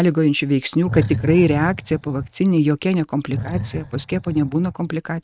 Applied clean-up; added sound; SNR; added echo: neural mask model RNNoise.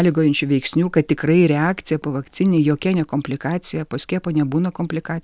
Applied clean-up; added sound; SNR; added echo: none; none; none; none.